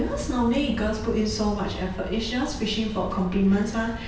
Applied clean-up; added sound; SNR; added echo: none; Walk, footsteps; 14 dB; none.